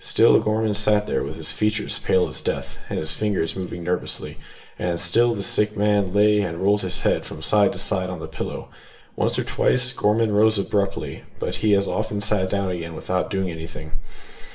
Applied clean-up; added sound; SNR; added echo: none; none; none; reverberation time 0.6 s.